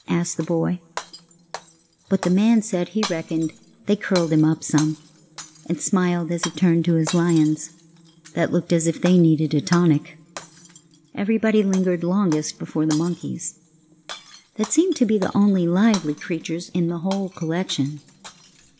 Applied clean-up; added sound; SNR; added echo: none; Shatter; 17 dB; reverberation time 0.5 s.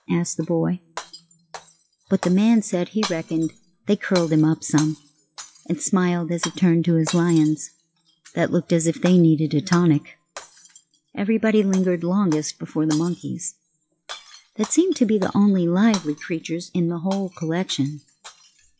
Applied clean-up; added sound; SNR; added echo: classical method WPE with log-MMSE.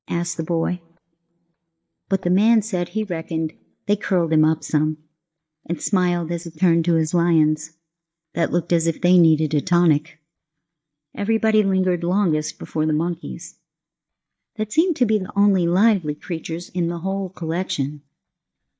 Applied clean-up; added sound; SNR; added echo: neural mask model DeepFilterNet 3.